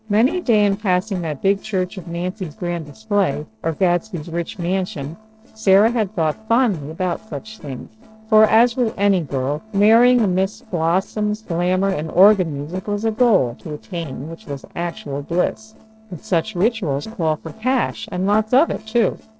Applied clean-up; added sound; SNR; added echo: neural separator model SepFormer DNS4.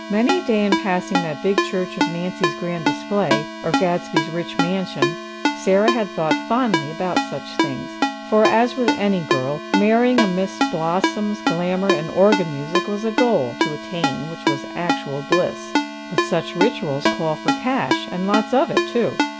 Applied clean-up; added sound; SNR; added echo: none; Ringtone; 2 dB; none.